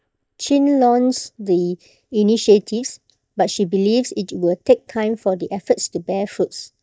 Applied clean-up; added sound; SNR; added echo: neural mask model DeepFilterNet 3.